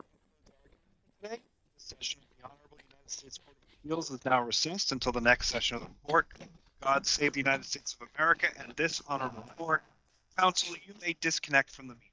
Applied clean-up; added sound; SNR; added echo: neural mask model DeepFilterNet 3.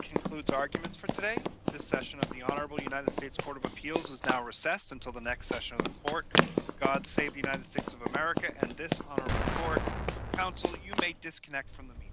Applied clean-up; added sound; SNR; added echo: none; Explosion + Run; -3 dB; none.